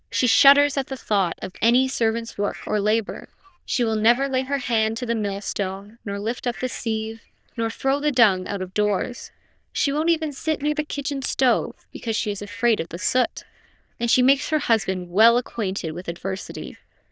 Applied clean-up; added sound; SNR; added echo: neural diffusion model UNIVERSE++.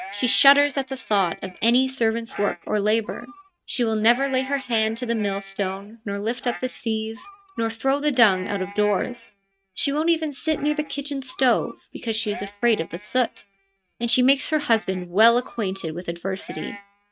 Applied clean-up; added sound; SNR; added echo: neural mask model RNNoise.